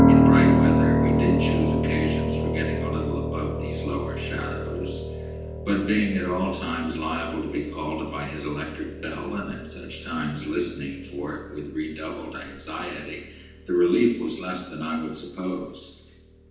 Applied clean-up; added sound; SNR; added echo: none; Piano; -3 dB; reverberation time 0.9 s.